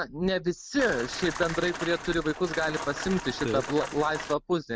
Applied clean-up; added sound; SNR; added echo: none; Rain; 9 dB; none.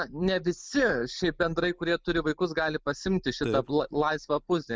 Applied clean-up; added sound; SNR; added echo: none; none; none; none.